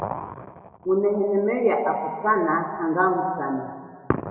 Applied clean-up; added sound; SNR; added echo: none; none; none; reverberation time 2.1 s.